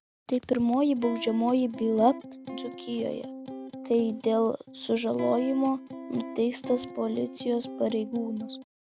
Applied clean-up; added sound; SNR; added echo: none; Electric guitar; 12 dB; none.